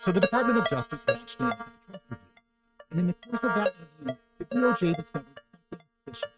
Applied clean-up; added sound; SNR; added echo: neural mask model RNNoise.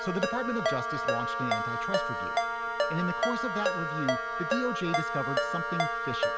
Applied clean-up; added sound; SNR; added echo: none; Ringtone + Wind instrument, woodwind instrument; -5 dB; none.